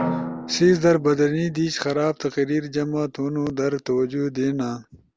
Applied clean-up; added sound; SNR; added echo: none; Drum; 13 dB; none.